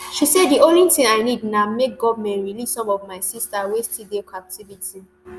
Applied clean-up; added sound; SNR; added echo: none; none; none; none.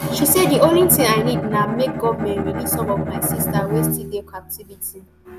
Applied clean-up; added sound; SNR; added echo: none; Bowed string instrument; 3 dB; none.